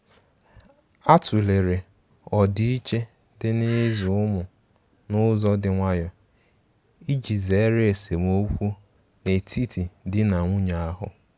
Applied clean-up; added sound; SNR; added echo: none; Bird; 15 dB; none.